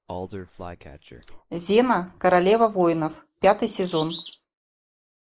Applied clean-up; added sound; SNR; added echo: neural mask model Resemble Enhance denoiser.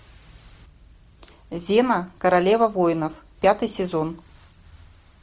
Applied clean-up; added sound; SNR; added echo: none; none; none; none.